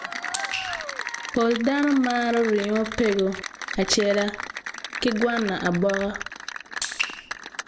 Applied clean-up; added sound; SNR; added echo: none; Applause / Cheering; 9 dB; none.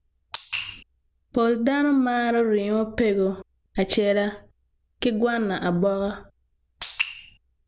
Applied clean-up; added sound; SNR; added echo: none; none; none; none.